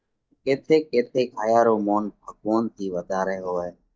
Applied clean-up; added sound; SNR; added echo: neural mask model DeepFilterNet 3.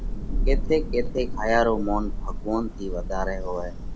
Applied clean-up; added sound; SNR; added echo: none; Thunder / Rain; 0 dB; none.